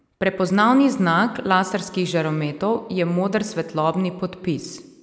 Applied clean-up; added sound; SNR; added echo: none; none; none; none.